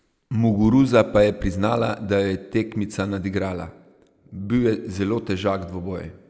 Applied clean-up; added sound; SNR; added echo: none; none; none; none.